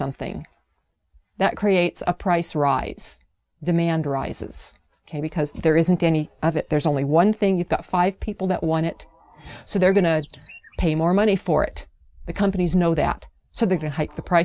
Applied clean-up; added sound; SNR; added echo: none; none; none; none.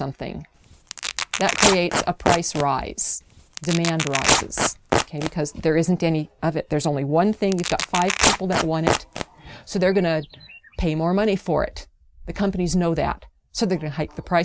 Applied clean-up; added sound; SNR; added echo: none; Tearing; 2 dB; none.